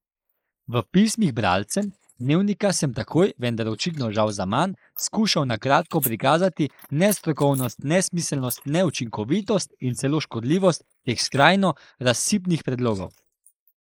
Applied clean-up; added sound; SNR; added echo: neural mask model Resemble Enhance denoiser.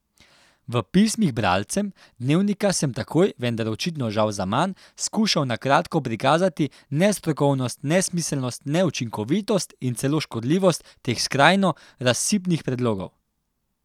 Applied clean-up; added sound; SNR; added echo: none; none; none; none.